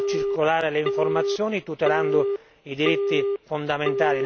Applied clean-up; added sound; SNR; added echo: none; Telephone; 1 dB; none.